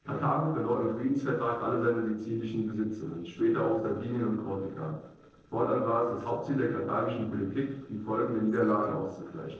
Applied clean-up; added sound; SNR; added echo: neural separator model SepFormer DNS4.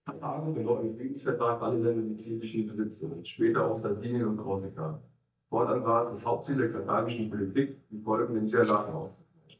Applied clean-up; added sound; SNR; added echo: neural mask model DeepFilterNet 3.